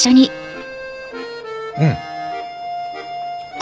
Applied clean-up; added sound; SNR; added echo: none; none; none; none.